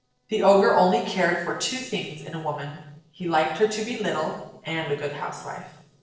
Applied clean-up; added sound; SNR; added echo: neural separator model SepFormer DNS4.